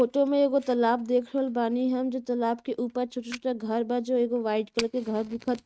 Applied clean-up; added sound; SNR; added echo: neural mask model RNNoise.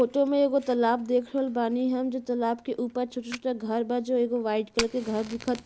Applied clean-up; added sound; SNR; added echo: none; Fire; 18 dB; none.